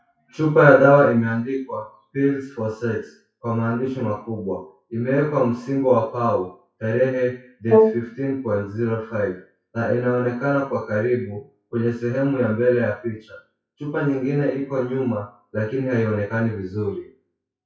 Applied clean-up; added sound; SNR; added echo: classical method WPE with log-MMSE.